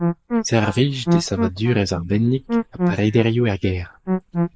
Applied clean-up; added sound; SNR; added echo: neural mask model Resemble Enhance denoiser.